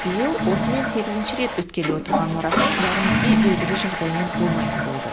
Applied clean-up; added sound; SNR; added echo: none; Toilet flush / Water; -3 dB; none.